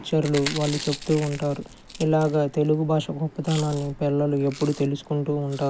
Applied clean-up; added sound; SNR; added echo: none; Chewing, mastication; 15 dB; none.